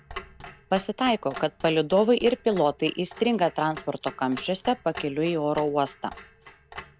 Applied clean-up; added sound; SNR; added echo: none; Clock; 17 dB; none.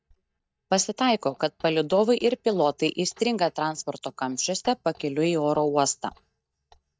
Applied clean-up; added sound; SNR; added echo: neural mask model DeepFilterNet 3.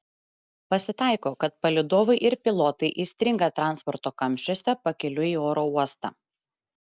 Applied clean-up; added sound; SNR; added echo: none; none; none; none.